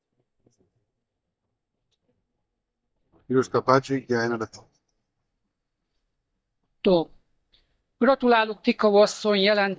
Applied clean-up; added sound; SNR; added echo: neural mask model DeepFilterNet 3.